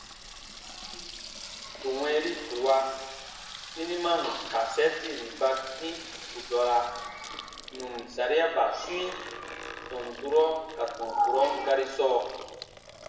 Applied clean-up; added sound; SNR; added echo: none; Sink (filling or washing) / Water tap, faucet; 14 dB; reverberation time 1.0 s.